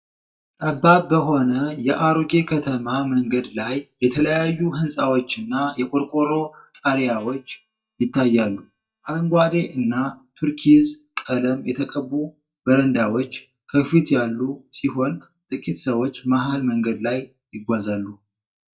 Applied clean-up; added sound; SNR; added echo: neural mask model DeepFilterNet 3.